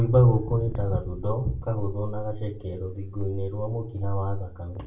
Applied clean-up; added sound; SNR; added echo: none; Walk, footsteps; 14 dB; reverberation time 0.3 s.